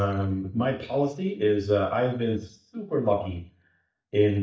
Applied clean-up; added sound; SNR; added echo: neural mask model DeepFilterNet 3.